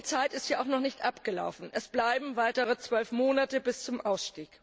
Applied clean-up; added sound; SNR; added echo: none; none; none; none.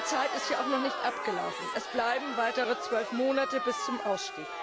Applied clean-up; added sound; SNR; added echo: none; Crowd; 4 dB; none.